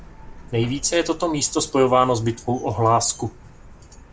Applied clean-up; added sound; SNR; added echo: none; Truck; 19 dB; none.